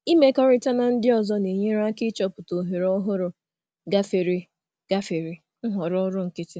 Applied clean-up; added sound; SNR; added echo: none; none; none; none.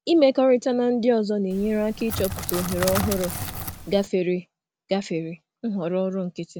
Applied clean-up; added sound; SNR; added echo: none; Crackle; 7 dB; none.